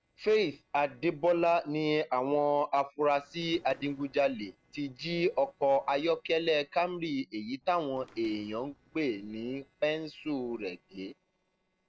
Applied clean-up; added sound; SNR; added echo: neural separator model SepFormer DNS4.